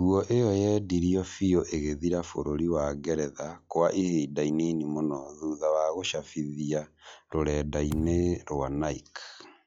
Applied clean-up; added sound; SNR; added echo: classical method log-MMSE.